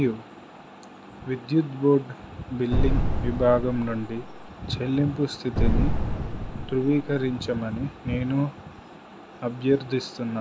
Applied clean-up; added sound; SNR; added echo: none; Boom; -2 dB; none.